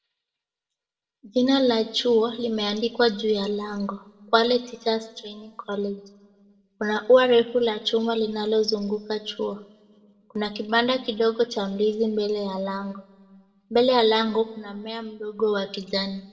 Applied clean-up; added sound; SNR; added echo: none; none; none; reverberation time 0.9 s.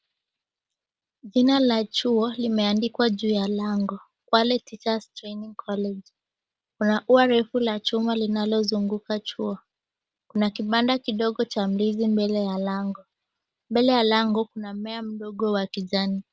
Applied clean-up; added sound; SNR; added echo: none; none; none; none.